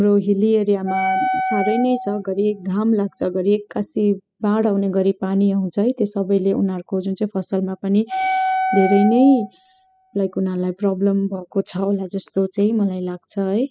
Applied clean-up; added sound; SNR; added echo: classical method spectral subtraction.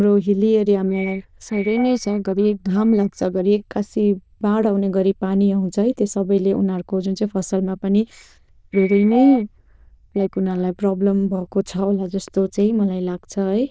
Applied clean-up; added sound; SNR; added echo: neural diffusion model UNIVERSE++.